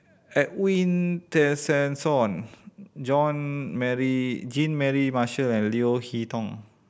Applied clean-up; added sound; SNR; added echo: none; none; none; none.